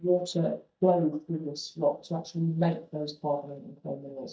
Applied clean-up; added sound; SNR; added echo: neural mask model DeepFilterNet 3.